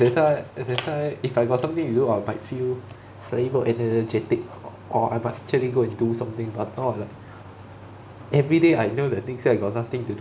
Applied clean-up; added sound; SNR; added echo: none; none; none; none.